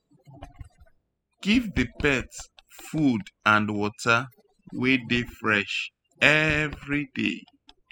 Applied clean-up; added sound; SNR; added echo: classical method spectral subtraction.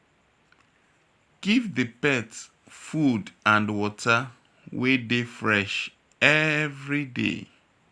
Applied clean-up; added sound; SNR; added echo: none; none; none; none.